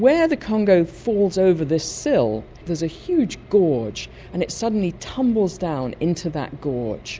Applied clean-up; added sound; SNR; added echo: none; none; none; none.